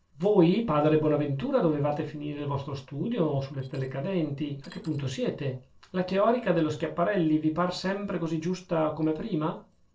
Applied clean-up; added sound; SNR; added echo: neural separator model SepFormer DNS4.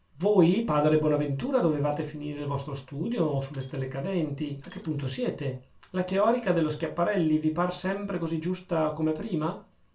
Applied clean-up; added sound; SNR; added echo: none; Shatter; 19 dB; reverberation time 0.2 s.